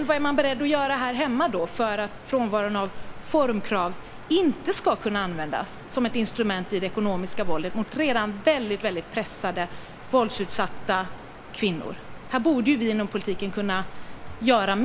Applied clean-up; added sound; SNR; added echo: none; Cricket; 3 dB; none.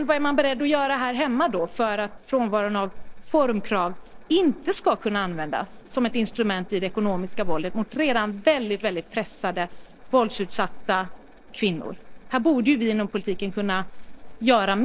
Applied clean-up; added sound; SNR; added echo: neural separator model SepFormer DNS4.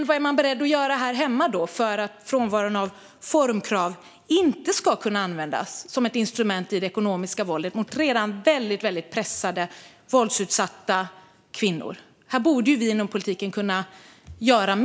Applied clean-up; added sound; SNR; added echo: none; none; none; none.